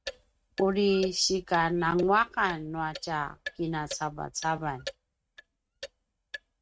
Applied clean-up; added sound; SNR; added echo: neural mask model RNNoise.